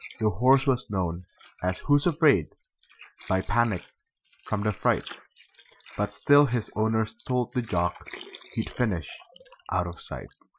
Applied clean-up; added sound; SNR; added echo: classical method Wiener filter.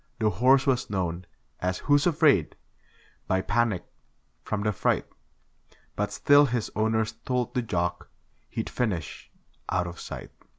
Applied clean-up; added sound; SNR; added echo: none; none; none; none.